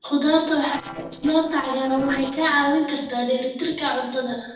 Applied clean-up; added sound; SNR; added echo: neural separator model SepFormer DNS4.